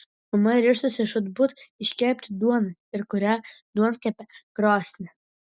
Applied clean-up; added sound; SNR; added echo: none; none; none; none.